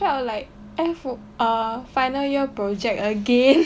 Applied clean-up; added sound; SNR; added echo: none; none; none; none.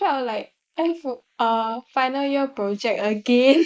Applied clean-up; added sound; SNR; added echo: neural mask model Resemble Enhance denoiser.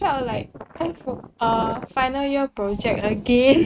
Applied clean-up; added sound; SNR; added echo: neural mask model RNNoise.